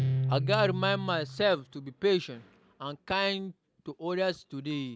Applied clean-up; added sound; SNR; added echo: none; Guitar; 5 dB; none.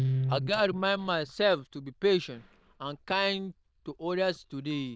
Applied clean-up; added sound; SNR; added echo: neural diffusion model UNIVERSE++.